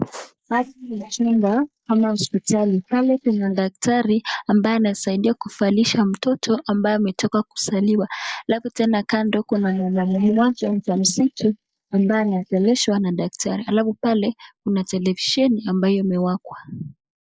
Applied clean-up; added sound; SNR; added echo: neural mask model Resemble Enhance denoiser.